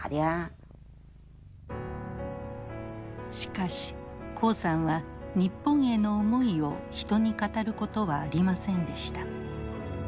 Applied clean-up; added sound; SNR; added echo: none; Purr; 19 dB; none.